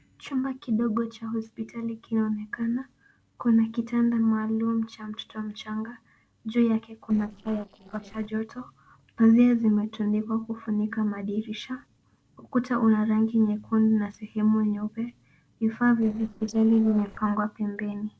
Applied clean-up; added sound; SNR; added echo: neural separator model SepFormer DNS4.